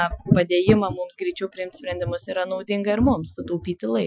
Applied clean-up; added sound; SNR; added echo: classical method Wiener filter.